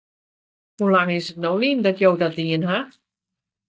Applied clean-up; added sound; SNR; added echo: neural mask model DeepFilterNet 3.